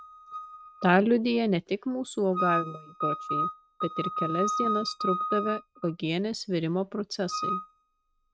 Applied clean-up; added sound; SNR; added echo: neural mask model RNNoise.